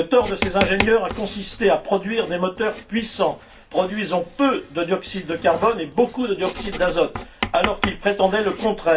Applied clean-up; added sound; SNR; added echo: none; Writing; 10 dB; reverberation time 0.2 s.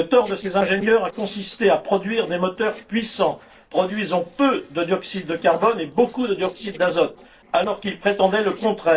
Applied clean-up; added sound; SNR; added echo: neural separator model SepFormer DNS4.